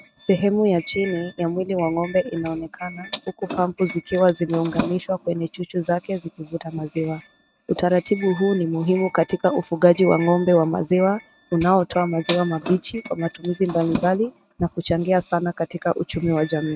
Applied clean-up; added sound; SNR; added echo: neural mask model RNNoise.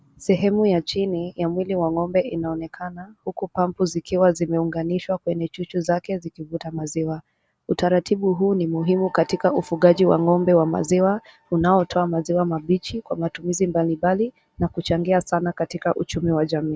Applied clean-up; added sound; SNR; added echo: none; none; none; none.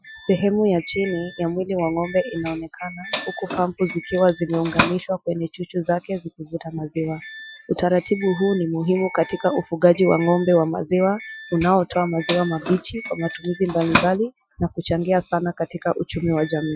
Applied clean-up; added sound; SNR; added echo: classical method Wiener filter.